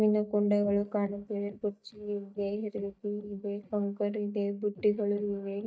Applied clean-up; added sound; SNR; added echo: neural mask model DeepFilterNet 3.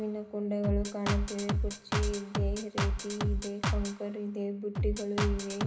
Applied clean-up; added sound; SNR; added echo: none; Drum kit; -2 dB; reverberation time 0.2 s.